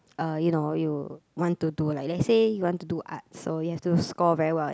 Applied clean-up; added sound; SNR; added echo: none; none; none; none.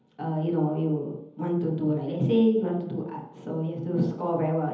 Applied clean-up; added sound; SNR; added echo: none; none; none; reverberation time 1.3 s.